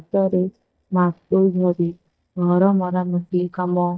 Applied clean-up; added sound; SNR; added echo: neural mask model DeepFilterNet 3.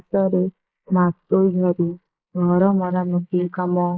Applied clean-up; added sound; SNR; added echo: neural mask model Resemble Enhance denoiser.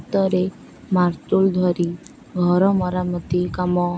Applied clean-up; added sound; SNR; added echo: none; none; none; none.